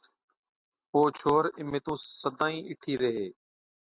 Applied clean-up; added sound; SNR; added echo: none; none; none; none.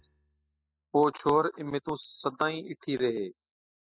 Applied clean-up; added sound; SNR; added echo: classical method spectral subtraction.